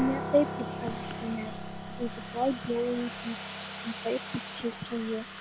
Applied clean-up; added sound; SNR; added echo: none; Domestic sounds, home sounds + Piano; 6 dB; none.